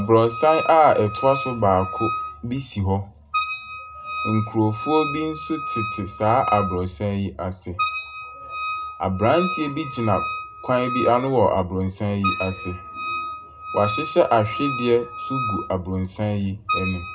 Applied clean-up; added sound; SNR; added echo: none; Wind instrument, woodwind instrument; 7 dB; reverberation time 0.2 s.